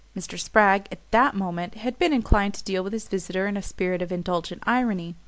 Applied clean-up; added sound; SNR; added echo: none; none; none; none.